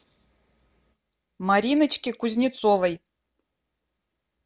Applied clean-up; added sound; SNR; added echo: none; none; none; none.